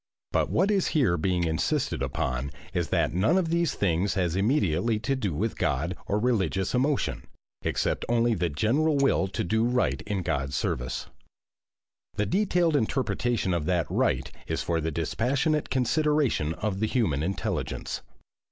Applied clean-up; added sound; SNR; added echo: neural mask model Resemble Enhance denoiser.